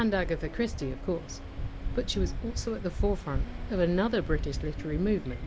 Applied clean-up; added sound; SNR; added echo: none; Waves, surf; 3 dB; none.